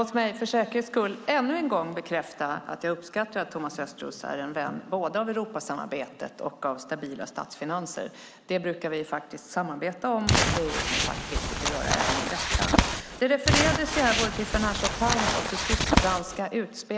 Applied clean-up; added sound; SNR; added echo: none; Crumpling, crinkling; -3 dB; none.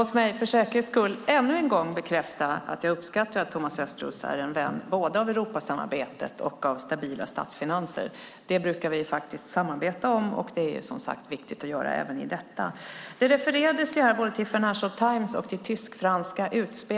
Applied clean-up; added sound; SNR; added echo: none; none; none; none.